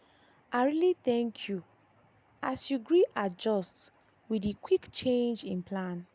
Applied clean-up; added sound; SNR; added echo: none; none; none; none.